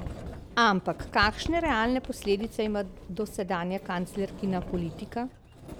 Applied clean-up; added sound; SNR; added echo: none; Sliding door; 11 dB; none.